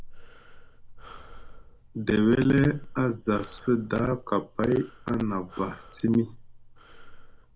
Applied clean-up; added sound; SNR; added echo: none; Breathing; 17 dB; none.